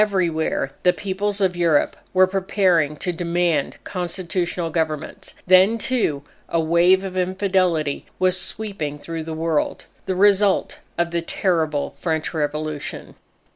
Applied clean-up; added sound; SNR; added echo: none; none; none; none.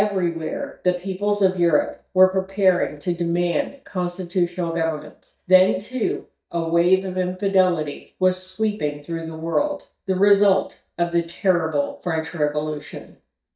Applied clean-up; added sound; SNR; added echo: neural mask model DeepFilterNet 3.